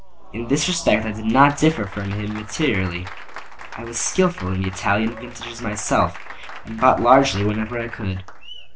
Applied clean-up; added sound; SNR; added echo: none; Applause; 17 dB; none.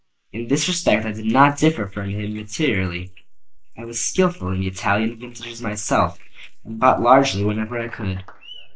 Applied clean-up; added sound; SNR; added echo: neural mask model Resemble Enhance denoiser.